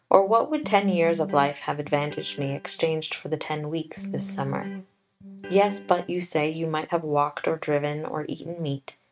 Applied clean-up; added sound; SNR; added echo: neural mask model RNNoise.